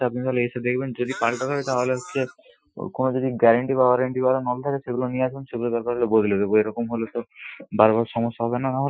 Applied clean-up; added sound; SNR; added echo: classical method Wiener filter.